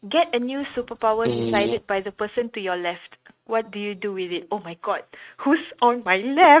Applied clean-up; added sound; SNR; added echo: neural mask model RNNoise.